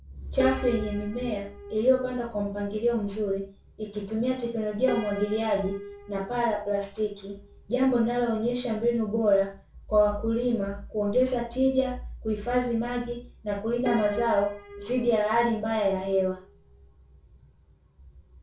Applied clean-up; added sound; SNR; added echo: none; Piano; 13 dB; reverberation time 0.3 s.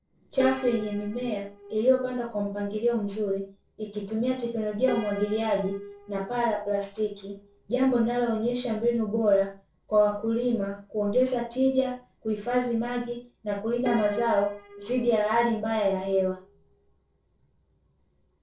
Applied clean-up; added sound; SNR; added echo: neural separator model SepFormer DNS4.